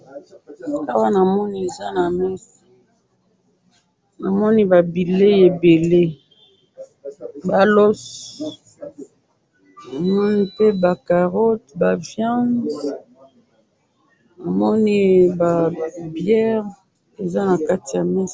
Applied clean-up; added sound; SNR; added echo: none; none; none; none.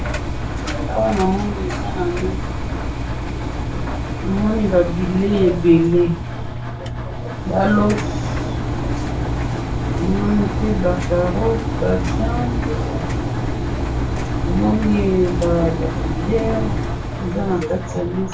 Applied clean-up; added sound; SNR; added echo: none; Engine; 1 dB; reverberation time 0.2 s.